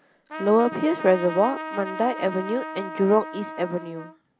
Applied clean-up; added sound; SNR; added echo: none; Trumpet; 11 dB; none.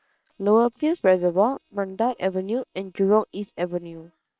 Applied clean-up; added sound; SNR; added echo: neural separator model SepFormer WHAM!.